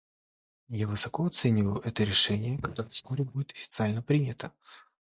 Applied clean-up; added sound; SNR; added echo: neural mask model DeepFilterNet 3.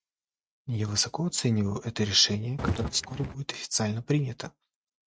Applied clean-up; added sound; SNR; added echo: neural mask model RNNoise.